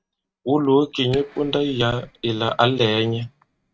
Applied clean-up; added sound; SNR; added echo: neural mask model RNNoise.